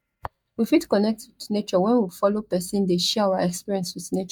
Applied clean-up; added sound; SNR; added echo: neural mask model DeepFilterNet 3.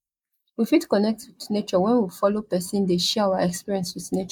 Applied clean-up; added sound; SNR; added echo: neural mask model Resemble Enhance denoiser.